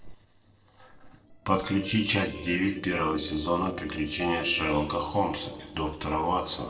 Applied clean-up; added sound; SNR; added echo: neural separator model SepFormer DNS4.